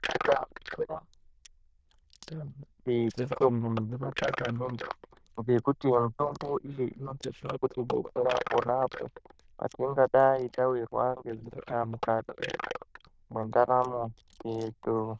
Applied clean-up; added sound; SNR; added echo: neural diffusion model UNIVERSE++.